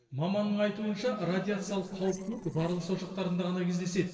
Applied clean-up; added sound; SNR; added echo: neural separator model SepFormer DNS4.